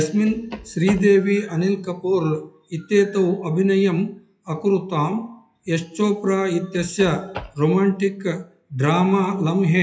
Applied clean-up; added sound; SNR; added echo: classical method WPE with log-MMSE.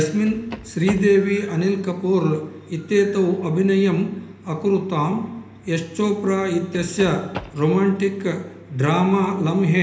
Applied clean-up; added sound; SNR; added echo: none; Run; 16 dB; reverberation time 1.0 s.